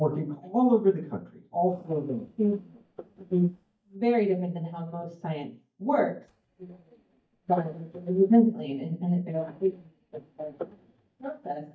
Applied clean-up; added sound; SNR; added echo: neural mask model DeepFilterNet 3.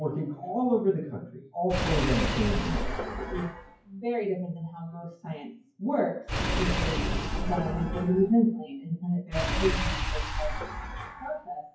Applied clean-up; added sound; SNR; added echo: classical method WPE with log-MMSE.